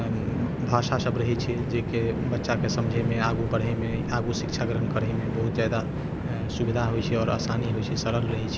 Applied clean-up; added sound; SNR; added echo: none; Train; 1 dB; none.